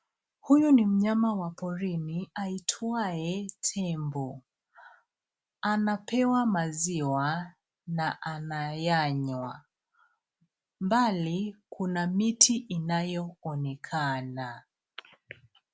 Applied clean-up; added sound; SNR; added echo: none; none; none; none.